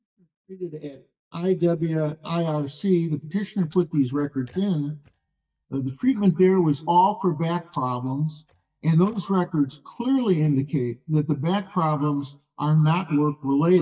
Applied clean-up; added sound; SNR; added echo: neural mask model DeepFilterNet 3.